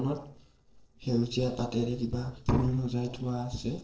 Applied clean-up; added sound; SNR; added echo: neural separator model SepFormer DNS4.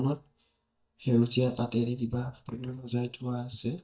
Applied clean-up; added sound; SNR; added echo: neural mask model DeepFilterNet 3.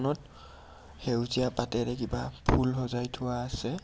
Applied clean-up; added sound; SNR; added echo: none; none; none; none.